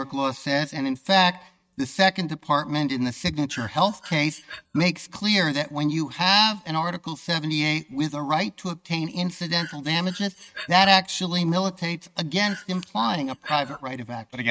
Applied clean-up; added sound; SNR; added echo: neural mask model RNNoise.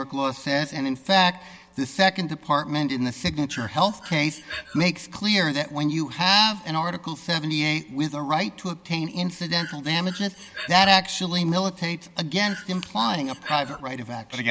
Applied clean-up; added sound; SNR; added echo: none; Breathing; 15 dB; none.